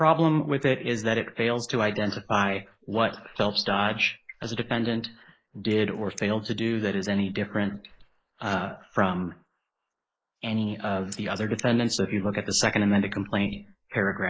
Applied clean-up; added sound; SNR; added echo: neural mask model Resemble Enhance denoiser.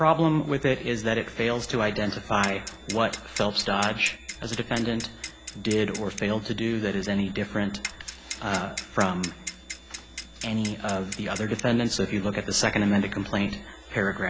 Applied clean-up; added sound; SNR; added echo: none; Clock; 12 dB; none.